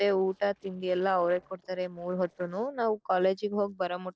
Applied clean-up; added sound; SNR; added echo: neural separator model SepFormer DNS4.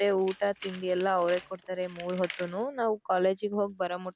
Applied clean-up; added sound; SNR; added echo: none; Tools; 18 dB; none.